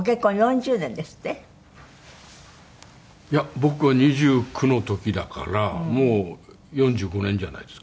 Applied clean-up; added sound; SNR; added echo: none; none; none; none.